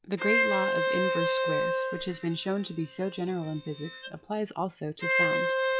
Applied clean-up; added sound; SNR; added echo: classical method log-MMSE.